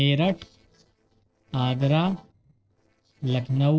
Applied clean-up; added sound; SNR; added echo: neural separator model SepFormer DNS4.